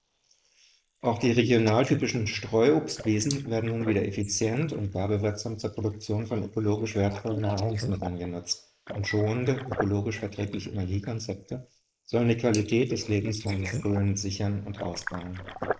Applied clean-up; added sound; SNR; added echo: neural mask model Resemble Enhance denoiser.